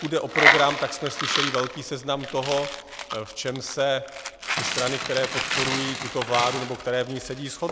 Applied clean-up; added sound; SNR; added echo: none; Coin (dropping); 0 dB; none.